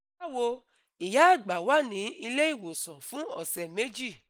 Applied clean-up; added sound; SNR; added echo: neural mask model Resemble Enhance denoiser.